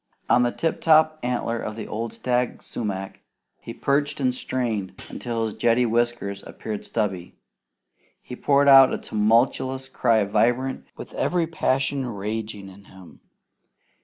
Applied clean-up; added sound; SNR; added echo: none; Hi-hat; 13 dB; none.